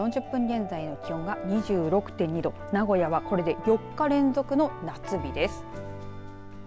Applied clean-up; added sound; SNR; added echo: none; none; none; none.